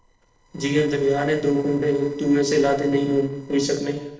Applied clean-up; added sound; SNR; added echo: neural separator model SepFormer DNS4.